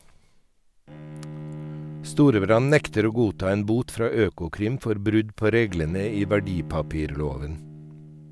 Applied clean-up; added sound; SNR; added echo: none; Bowed string instrument; 15 dB; none.